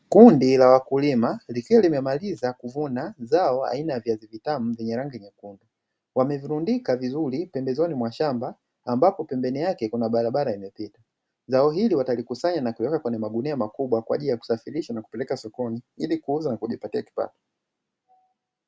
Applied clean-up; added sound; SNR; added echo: none; none; none; none.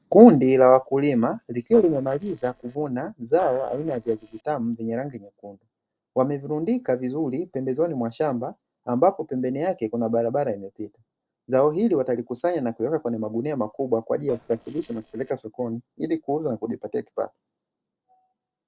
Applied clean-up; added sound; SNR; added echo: neural separator model SepFormer DNS4.